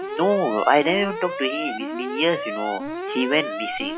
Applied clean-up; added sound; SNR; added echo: classical method log-MMSE.